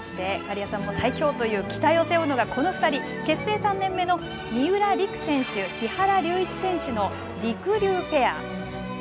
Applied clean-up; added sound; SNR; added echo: none; none; none; none.